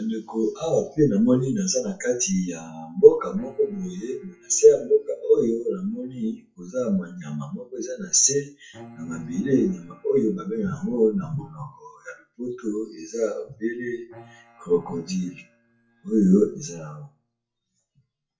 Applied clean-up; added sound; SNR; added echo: classical method WPE with log-MMSE.